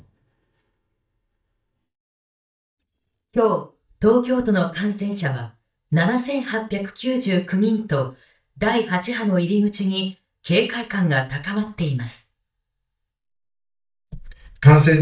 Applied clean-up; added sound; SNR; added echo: neural mask model DeepFilterNet 3.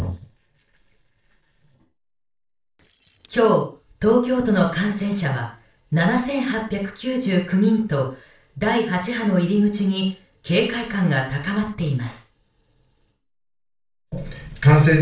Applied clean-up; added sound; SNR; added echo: neural separator model SepFormer DNS4.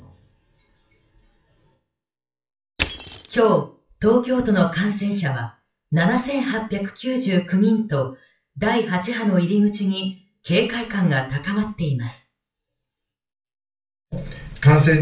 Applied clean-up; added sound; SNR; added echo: classical method WPE with log-MMSE.